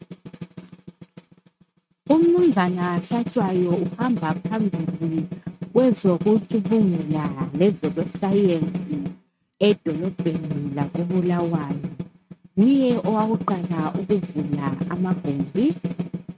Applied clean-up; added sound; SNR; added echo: neural mask model RNNoise.